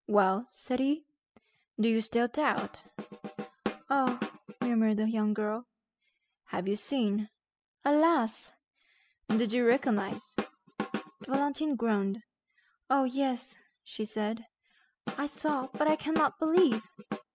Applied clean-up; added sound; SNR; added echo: classical method spectral subtraction.